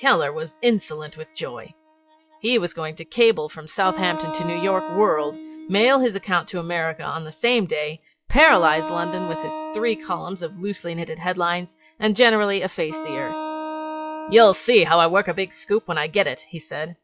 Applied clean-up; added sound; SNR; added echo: classical method log-MMSE.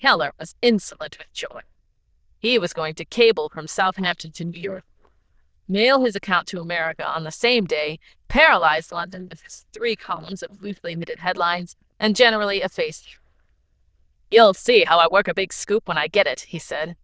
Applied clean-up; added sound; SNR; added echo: neural diffusion model UNIVERSE++.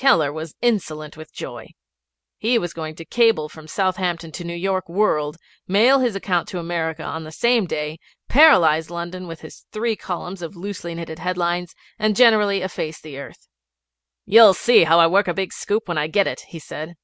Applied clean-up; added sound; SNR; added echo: none; none; none; none.